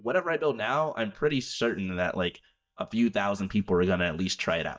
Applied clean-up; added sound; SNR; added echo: neural mask model DeepFilterNet 3.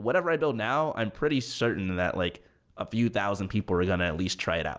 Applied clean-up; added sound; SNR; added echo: none; none; none; none.